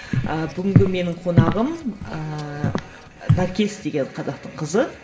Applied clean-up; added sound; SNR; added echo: none; Walk, footsteps; -2 dB; reverberation time 1.1 s.